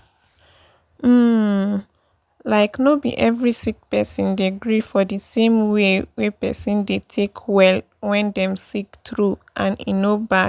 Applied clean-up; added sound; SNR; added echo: none; none; none; none.